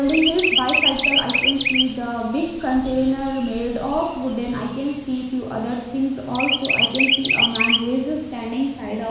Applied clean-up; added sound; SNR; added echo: none; Chirp, tweet; 1 dB; reverberation time 1.1 s.